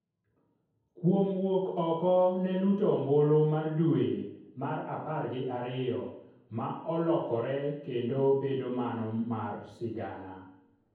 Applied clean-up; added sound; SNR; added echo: none; none; none; reverberation time 0.9 s.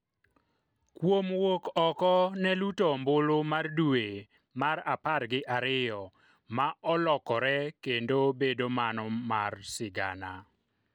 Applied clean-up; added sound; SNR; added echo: none; none; none; none.